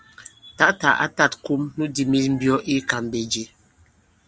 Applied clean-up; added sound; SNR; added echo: none; none; none; none.